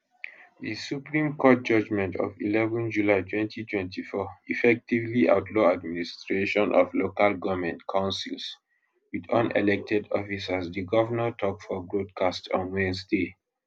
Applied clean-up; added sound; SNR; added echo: none; none; none; none.